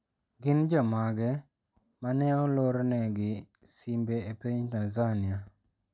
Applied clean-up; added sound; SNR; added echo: none; none; none; none.